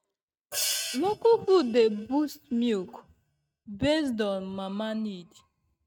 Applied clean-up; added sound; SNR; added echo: neural mask model RNNoise.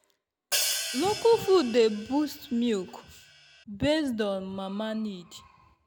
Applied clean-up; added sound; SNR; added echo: none; Hi-hat; 7 dB; none.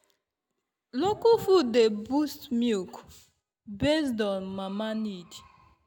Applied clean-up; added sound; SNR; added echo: none; none; none; none.